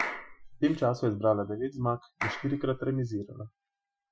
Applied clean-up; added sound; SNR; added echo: classical method Wiener filter.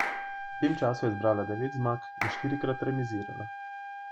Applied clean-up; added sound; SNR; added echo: none; Clapping + Trumpet; 6 dB; none.